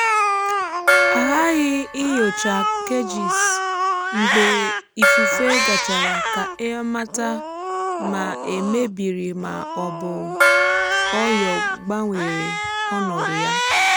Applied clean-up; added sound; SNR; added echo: none; Cat + Gong; -3 dB; none.